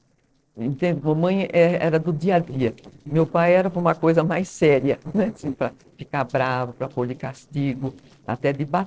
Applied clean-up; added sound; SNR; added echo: neural separator model SepFormer DNS4.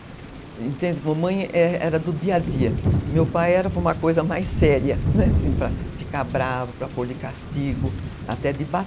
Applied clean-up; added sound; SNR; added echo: none; Thunder / Rain; 3 dB; none.